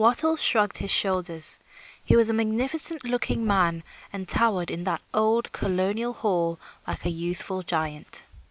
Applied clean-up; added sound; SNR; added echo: none; none; none; none.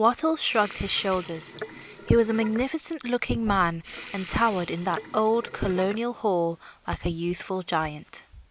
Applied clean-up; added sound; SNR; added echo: none; Sink (filling or washing) / Water tap, faucet; 14 dB; none.